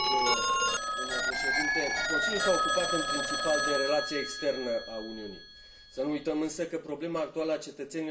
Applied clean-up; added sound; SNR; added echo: none; Telephone; -1 dB; reverberation time 0.4 s.